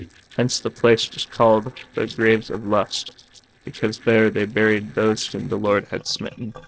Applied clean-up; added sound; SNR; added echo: neural separator model SepFormer DNS4.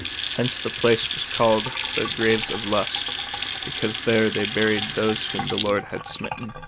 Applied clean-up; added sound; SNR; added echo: none; Sink (filling or washing) / Water tap, faucet / Splash, splatter; -1 dB; none.